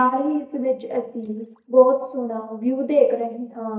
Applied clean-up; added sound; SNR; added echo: neural mask model DeepFilterNet 3.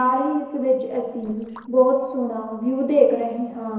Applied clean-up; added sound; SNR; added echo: neural separator model SepFormer DNS4.